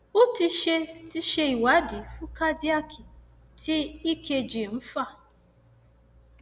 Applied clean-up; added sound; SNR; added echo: none; none; none; none.